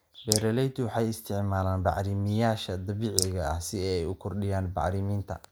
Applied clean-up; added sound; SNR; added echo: neural mask model Resemble Enhance denoiser.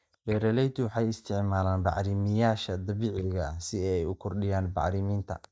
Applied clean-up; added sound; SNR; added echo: neural mask model DeepFilterNet 3.